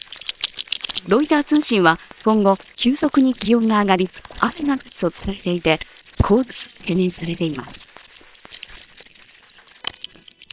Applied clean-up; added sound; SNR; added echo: neural separator model SepFormer WHAM!.